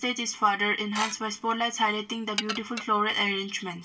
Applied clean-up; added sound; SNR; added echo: none; Dishes, pots, and pans / Glass; 10 dB; reverberation time 0.2 s.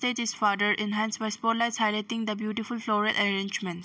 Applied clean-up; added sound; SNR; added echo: none; none; none; none.